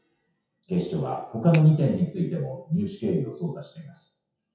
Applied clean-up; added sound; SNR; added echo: classical method WPE with log-MMSE.